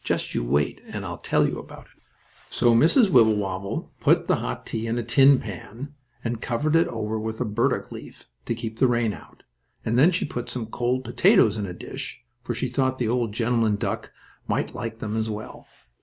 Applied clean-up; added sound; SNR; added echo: none; none; none; none.